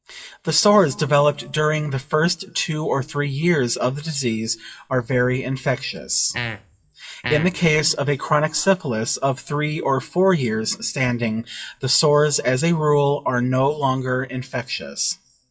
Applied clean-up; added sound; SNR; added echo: classical method WPE with log-MMSE.